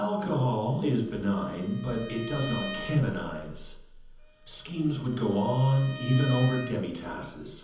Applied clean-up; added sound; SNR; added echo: none; Bowed string instrument; 15 dB; reverberation time 1.3 s.